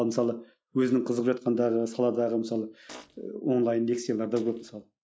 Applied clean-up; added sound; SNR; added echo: neural mask model RNNoise.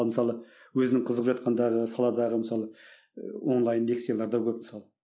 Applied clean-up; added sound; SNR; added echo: none; none; none; none.